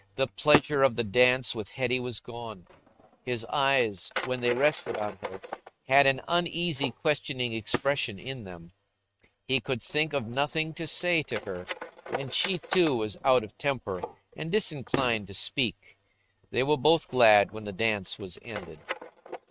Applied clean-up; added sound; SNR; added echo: neural mask model RNNoise.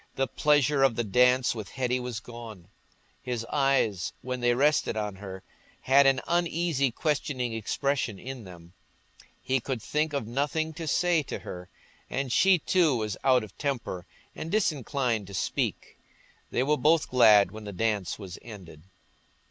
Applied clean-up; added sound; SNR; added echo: none; none; none; none.